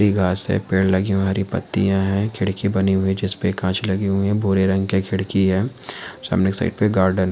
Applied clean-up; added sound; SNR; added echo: none; none; none; none.